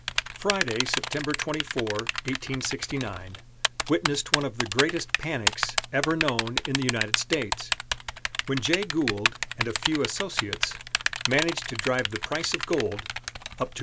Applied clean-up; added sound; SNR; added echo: none; Typing; 1 dB; none.